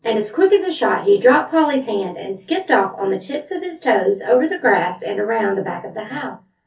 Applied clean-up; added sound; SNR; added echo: none; none; none; reverberation time 0.3 s.